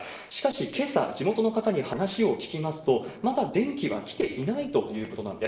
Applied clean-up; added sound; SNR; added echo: neural separator model SepFormer DNS4.